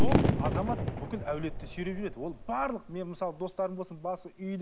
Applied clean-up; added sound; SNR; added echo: none; Fireworks; -4 dB; none.